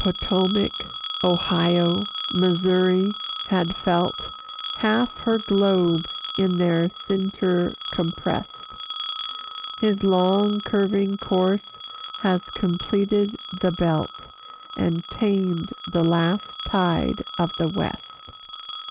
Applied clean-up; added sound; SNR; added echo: neural mask model RNNoise.